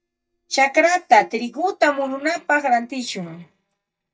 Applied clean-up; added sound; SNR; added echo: neural mask model DeepFilterNet 3.